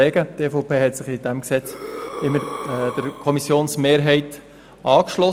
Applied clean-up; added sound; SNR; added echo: none; Breathing; 13 dB; none.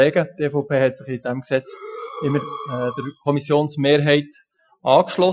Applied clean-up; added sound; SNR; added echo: classical method Wiener filter.